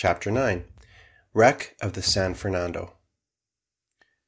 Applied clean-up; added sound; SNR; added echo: neural mask model DeepFilterNet 3.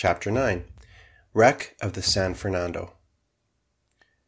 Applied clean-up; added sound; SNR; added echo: none; Bass drum / Thump, thud; 18 dB; none.